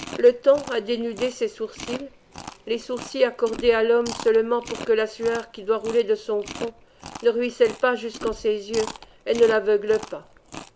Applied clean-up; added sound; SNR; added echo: none; Chewing, mastication; 16 dB; none.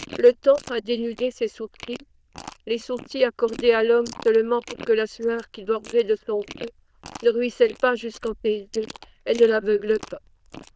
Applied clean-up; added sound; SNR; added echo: neural diffusion model UNIVERSE++.